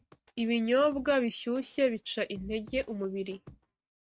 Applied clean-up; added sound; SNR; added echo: neural mask model RNNoise.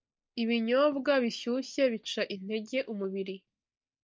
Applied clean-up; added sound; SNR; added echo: neural mask model DeepFilterNet 3.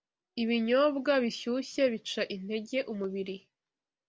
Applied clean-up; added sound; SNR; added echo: none; none; none; none.